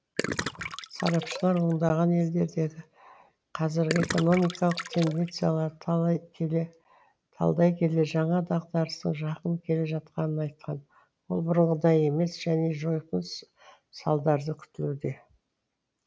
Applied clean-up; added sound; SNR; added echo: none; Gurgling; 8 dB; none.